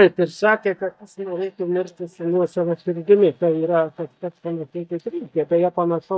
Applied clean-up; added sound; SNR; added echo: neural mask model DeepFilterNet 3.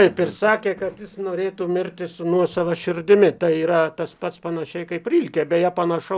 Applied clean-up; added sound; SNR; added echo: none; none; none; none.